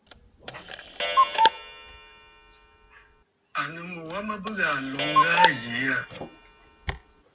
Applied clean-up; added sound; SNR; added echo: none; Clock; -5 dB; none.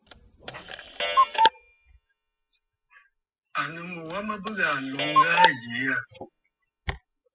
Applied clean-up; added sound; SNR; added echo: classical method spectral subtraction.